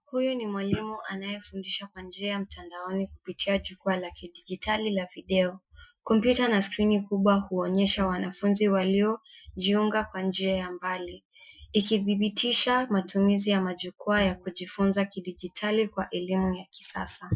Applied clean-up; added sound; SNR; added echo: classical method Wiener filter.